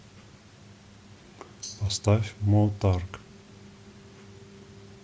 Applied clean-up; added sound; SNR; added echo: none; Tambourine; 12 dB; none.